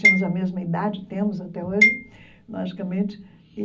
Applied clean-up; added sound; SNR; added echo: none; Marimba, xylophone; -2 dB; reverberation time 0.4 s.